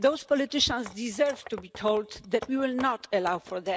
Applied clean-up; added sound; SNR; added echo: none; Wood; 18 dB; none.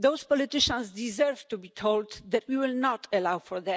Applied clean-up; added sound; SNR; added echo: none; none; none; none.